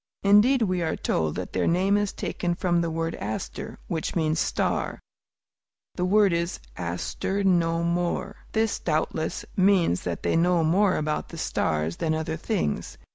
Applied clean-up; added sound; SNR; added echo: none; none; none; none.